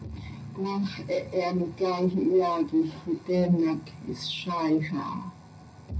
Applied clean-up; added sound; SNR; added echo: none; none; none; reverberation time 0.4 s.